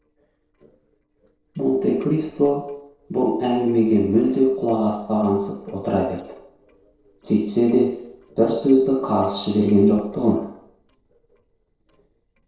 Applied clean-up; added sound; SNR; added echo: neural separator model SepFormer DNS4.